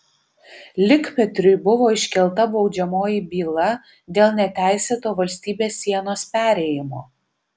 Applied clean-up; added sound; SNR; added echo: none; none; none; none.